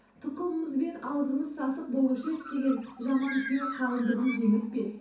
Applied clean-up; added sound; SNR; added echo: none; Bird; 14 dB; reverberation time 0.6 s.